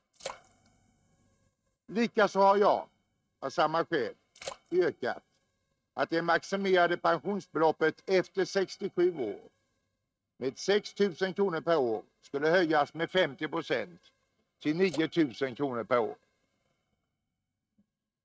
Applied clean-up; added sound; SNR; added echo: neural mask model RNNoise.